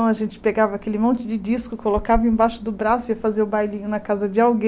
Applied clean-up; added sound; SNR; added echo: none; none; none; none.